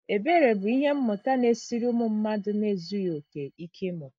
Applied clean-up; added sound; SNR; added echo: neural mask model DeepFilterNet 3.